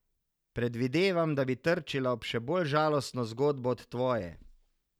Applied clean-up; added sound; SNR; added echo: none; none; none; none.